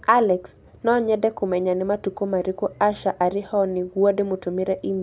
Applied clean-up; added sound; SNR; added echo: none; none; none; none.